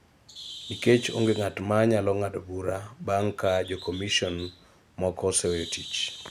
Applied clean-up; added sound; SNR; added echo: none; Bird; 16 dB; none.